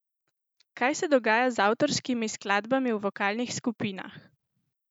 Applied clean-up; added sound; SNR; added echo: none; none; none; none.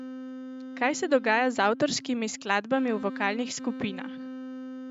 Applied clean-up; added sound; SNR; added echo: neural mask model RNNoise.